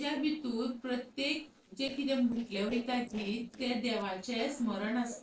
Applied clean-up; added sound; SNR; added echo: neural separator model SepFormer DNS4.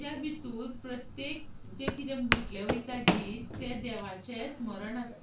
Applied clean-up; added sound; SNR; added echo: none; Walk, footsteps; -2 dB; reverberation time 0.2 s.